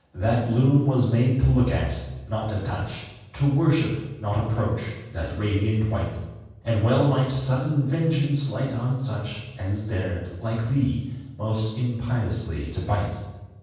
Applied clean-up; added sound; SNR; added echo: none; none; none; reverberation time 1.2 s.